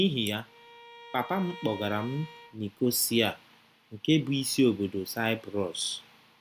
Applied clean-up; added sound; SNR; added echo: none; Bowed string instrument; 18 dB; none.